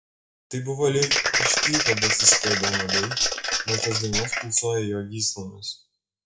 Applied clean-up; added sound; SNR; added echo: classical method WPE with log-MMSE.